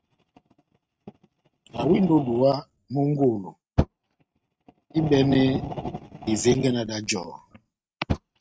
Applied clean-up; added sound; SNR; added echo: neural mask model RNNoise.